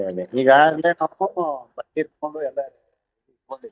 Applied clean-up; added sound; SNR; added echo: neural mask model DeepFilterNet 3.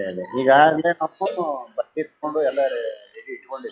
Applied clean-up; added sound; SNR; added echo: classical method log-MMSE.